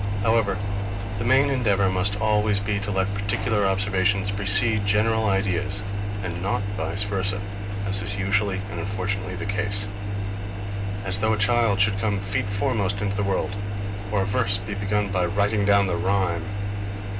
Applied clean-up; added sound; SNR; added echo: none; Engine; 1 dB; reverberation time 0.2 s.